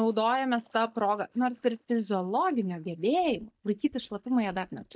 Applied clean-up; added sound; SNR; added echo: neural mask model DeepFilterNet 3.